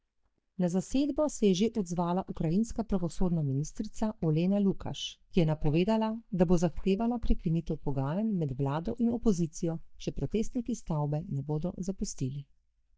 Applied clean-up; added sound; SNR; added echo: neural mask model DeepFilterNet 3.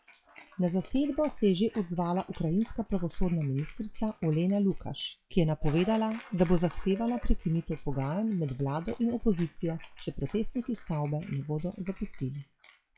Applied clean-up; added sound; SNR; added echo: classical method WPE with log-MMSE.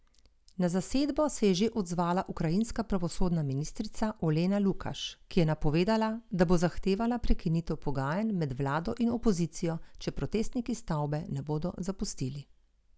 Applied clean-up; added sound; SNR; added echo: none; none; none; none.